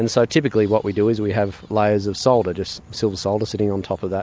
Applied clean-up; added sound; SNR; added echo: none; none; none; none.